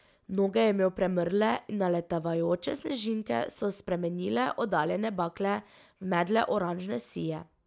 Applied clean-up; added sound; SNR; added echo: none; none; none; none.